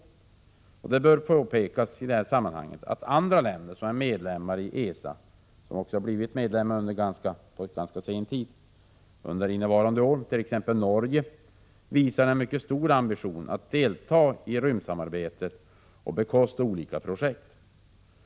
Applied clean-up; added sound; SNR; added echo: none; none; none; none.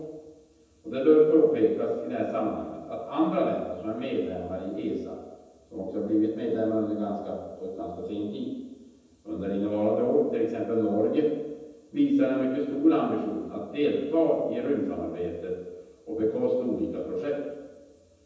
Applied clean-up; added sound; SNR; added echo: none; none; none; reverberation time 1.1 s.